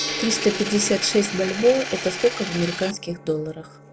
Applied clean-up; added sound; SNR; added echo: none; Engine + Gong; 8 dB; none.